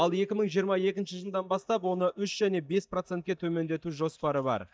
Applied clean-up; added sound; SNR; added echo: neural mask model DeepFilterNet 3.